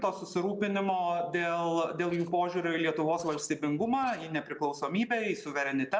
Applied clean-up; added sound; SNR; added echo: neural separator model SepFormer DNS4.